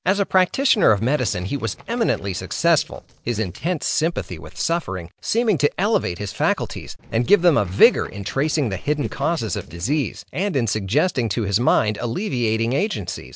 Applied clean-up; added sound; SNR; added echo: neural separator model SepFormer DNS4.